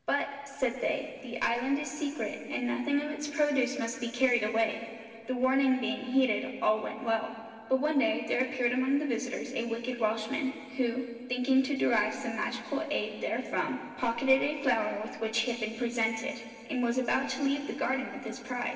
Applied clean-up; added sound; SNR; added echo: none; none; none; reverberation time 2.6 s.